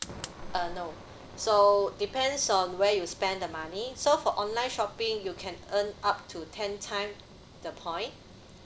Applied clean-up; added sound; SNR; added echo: none; Fire; 16 dB; none.